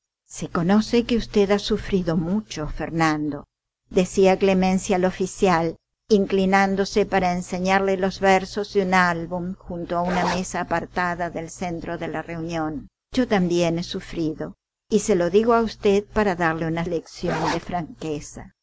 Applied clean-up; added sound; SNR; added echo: none; Zipper (clothing); 6 dB; none.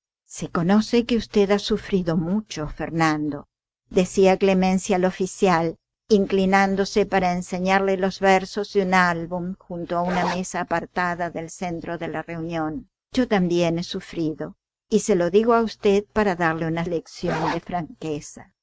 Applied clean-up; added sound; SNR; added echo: neural mask model RNNoise.